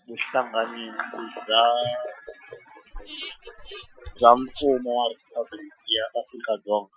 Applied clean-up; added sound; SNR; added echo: classical method Wiener filter.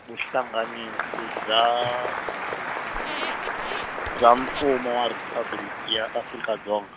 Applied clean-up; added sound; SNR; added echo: none; Squeak + Applause; 5 dB; none.